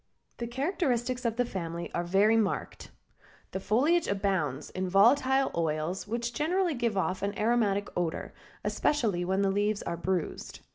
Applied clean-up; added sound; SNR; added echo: none; none; none; none.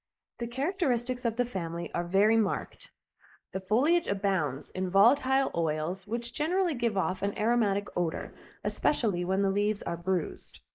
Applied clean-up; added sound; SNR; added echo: neural mask model Resemble Enhance denoiser.